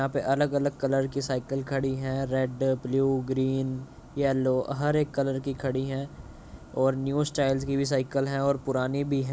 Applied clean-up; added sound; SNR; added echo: none; none; none; none.